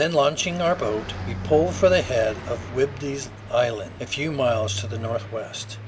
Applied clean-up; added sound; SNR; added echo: none; Car passing by; 10 dB; none.